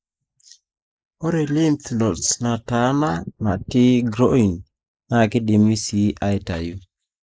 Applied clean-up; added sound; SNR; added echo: neural mask model Resemble Enhance denoiser.